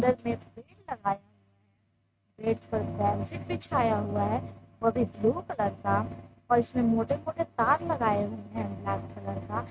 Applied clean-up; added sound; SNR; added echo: neural mask model RNNoise.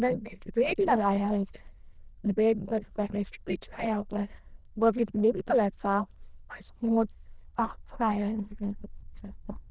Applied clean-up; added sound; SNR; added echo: neural diffusion model UNIVERSE++.